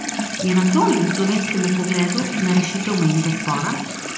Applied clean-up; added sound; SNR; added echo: none; Sink (filling or washing) / Water tap, faucet; 6 dB; reverberation time 0.8 s.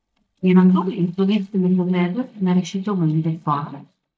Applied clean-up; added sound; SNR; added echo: neural mask model DeepFilterNet 3.